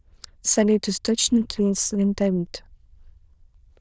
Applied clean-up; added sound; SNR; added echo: neural diffusion model UNIVERSE++.